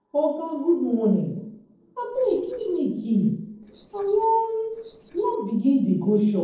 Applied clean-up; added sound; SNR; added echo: neural separator model SepFormer DNS4.